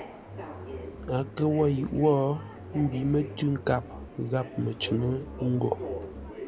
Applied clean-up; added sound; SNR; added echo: none; Bowed string instrument + Subway, metro, underground; 10 dB; none.